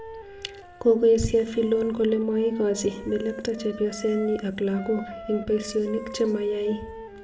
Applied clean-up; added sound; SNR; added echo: none; Wind instrument, woodwind instrument; 17 dB; reverberation time 0.7 s.